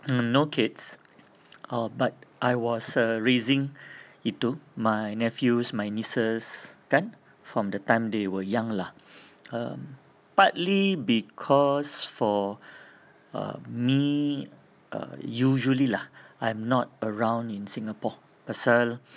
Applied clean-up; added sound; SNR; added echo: none; none; none; none.